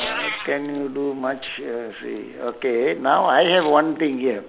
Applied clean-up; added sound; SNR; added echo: none; Packing tape, duct tape / Tearing + Meow; 14 dB; none.